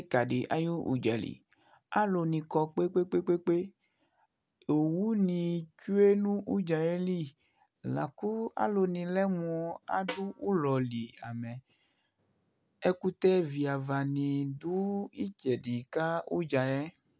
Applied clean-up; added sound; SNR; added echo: none; Snare drum; 14 dB; none.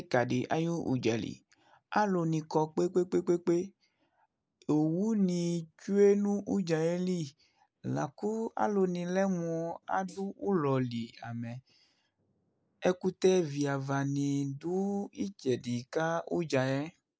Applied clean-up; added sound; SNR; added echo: neural mask model Resemble Enhance denoiser.